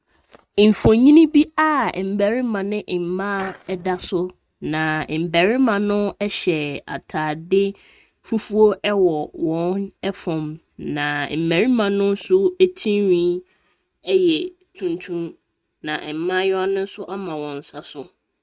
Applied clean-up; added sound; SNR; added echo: neural mask model RNNoise.